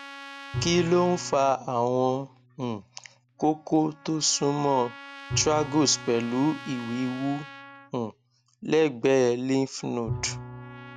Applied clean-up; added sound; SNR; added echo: none; Bowed string instrument + Trumpet; 13 dB; none.